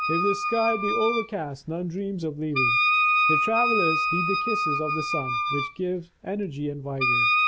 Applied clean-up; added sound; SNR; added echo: none; Wind instrument, woodwind instrument; -3 dB; none.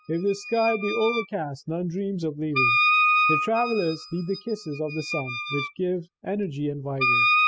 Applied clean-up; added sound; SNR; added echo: classical method spectral subtraction.